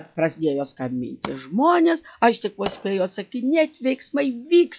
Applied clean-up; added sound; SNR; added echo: classical method log-MMSE.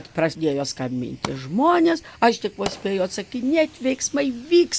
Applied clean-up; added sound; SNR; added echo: none; Fire; 18 dB; none.